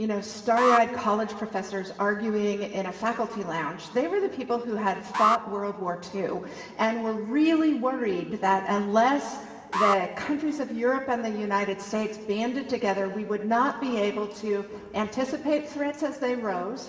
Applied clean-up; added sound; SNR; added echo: none; Alarm; 5 dB; reverberation time 2.4 s.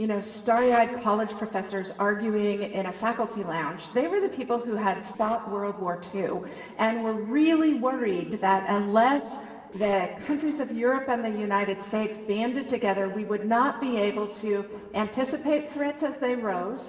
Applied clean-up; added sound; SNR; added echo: neural separator model SepFormer DNS4.